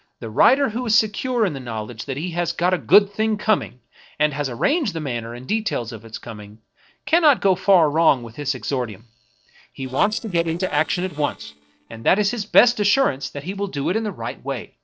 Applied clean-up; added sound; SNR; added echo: neural separator model SepFormer DNS4.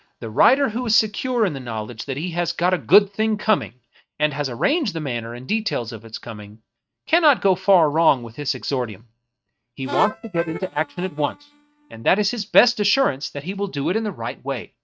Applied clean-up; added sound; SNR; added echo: neural mask model RNNoise.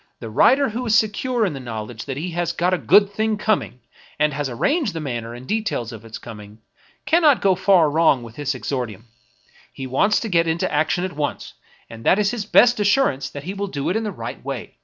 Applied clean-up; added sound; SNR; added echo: none; none; none; none.